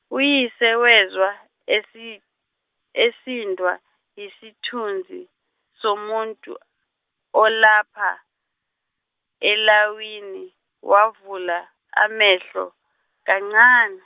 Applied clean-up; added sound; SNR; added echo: none; none; none; none.